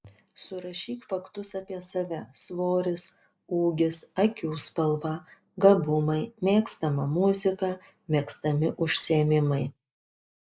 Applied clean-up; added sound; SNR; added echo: neural mask model Resemble Enhance denoiser.